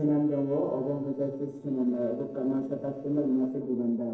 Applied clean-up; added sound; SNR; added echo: neural separator model SepFormer DNS4.